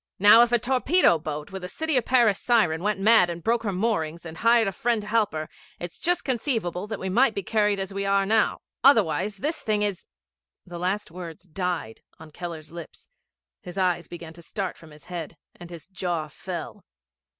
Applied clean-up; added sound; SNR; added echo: none; none; none; none.